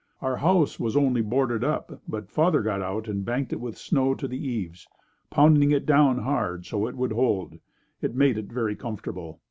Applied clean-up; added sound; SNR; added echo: none; none; none; none.